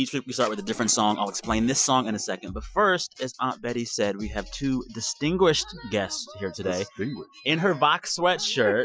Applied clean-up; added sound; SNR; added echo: classical method Wiener filter.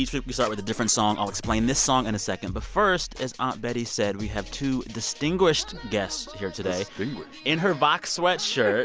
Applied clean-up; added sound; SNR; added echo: none; none; none; none.